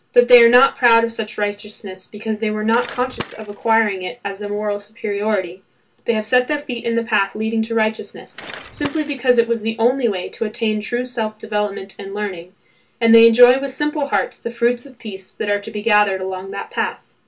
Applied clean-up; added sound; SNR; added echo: none; Bicycle; 16 dB; reverberation time 0.2 s.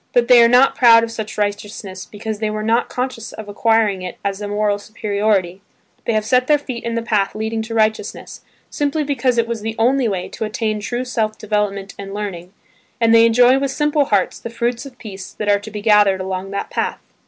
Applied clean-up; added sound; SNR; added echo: none; none; none; none.